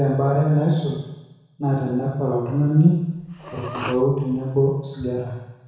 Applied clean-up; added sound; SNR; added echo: none; Respiratory sounds; 15 dB; reverberation time 1.1 s.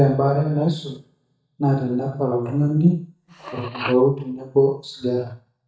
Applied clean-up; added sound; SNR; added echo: neural mask model DeepFilterNet 3.